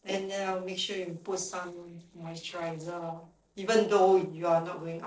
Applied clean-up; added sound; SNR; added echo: neural separator model SepFormer DNS4.